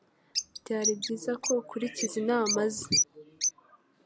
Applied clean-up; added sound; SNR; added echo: none; Bird; 1 dB; none.